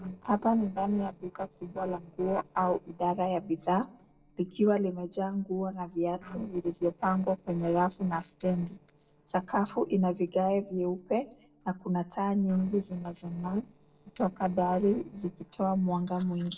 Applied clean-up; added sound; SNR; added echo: neural separator model SepFormer DNS4.